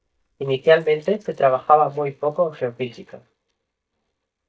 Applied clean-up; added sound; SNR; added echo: neural mask model DeepFilterNet 3.